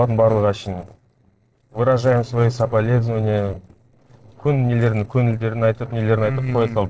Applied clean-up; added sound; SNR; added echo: neural separator model SepFormer DNS4.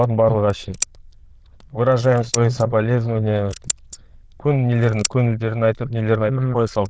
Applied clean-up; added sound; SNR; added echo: neural diffusion model UNIVERSE++.